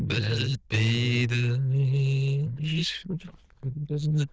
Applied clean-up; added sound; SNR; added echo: neural diffusion model UNIVERSE++.